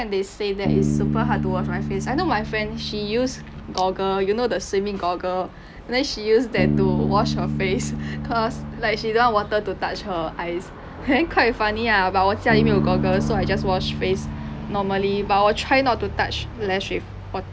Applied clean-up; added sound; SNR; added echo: none; Bass guitar; 5 dB; none.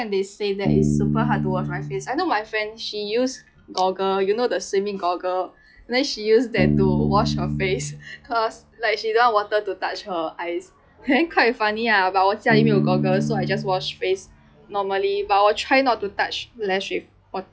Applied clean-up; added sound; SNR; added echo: classical method log-MMSE.